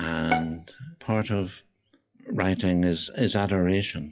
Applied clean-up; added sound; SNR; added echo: classical method WPE with log-MMSE.